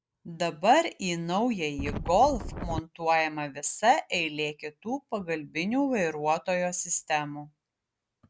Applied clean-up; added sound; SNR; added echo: none; Wind; 6 dB; none.